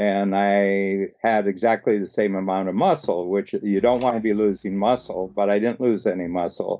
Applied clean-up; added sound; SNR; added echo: neural mask model DeepFilterNet 3.